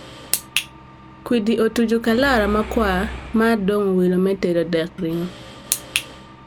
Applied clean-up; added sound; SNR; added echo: none; Mechanisms; 15 dB; none.